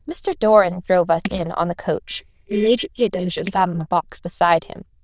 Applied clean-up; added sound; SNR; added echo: neural diffusion model UNIVERSE++.